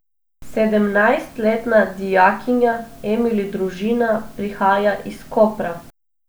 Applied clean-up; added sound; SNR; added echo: none; none; none; none.